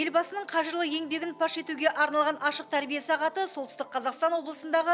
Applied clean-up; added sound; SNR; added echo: none; none; none; none.